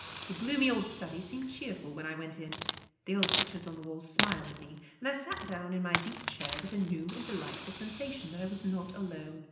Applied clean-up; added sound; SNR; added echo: none; Hiss; -1 dB; reverberation time 0.9 s.